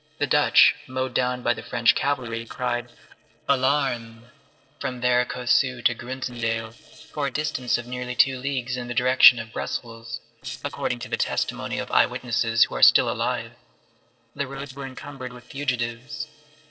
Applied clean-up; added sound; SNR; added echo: neural separator model SepFormer DNS4.